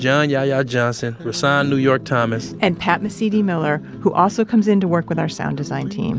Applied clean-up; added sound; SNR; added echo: none; none; none; none.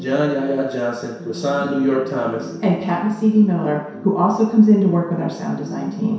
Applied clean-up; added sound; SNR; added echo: none; none; none; reverberation time 0.7 s.